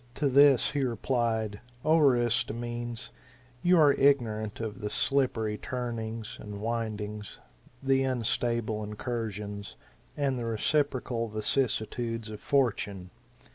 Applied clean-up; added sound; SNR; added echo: none; none; none; none.